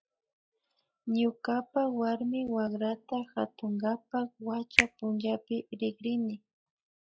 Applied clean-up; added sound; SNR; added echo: classical method log-MMSE.